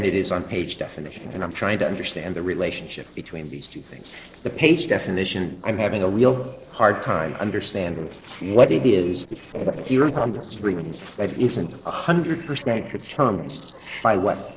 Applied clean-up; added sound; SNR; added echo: neural separator model SepFormer DNS4.